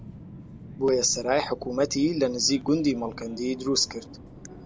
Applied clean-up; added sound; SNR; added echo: none; Subway, metro, underground; 16 dB; none.